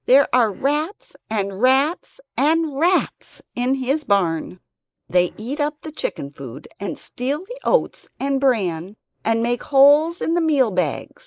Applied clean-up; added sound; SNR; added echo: neural mask model Resemble Enhance denoiser.